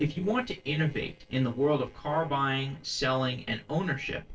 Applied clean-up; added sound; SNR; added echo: neural separator model SepFormer DNS4.